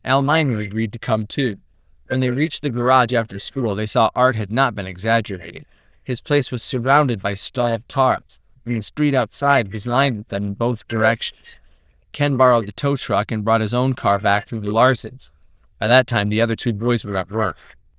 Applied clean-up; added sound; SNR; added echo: neural diffusion model UNIVERSE++.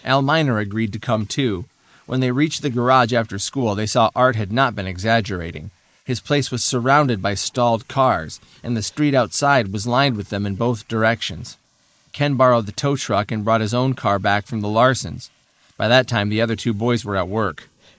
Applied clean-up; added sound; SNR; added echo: neural mask model Resemble Enhance denoiser.